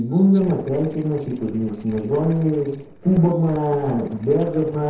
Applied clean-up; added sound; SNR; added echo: neural separator model SepFormer DNS4.